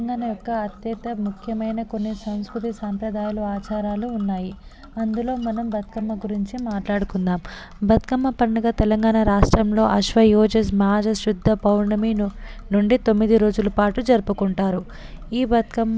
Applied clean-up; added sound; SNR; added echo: none; none; none; none.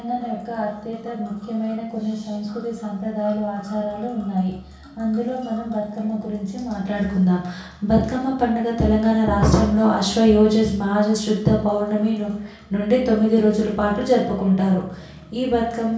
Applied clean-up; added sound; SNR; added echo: none; none; none; reverberation time 0.6 s.